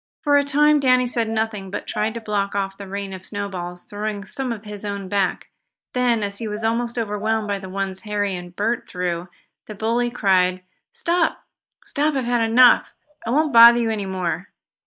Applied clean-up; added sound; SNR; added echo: neural mask model DeepFilterNet 3.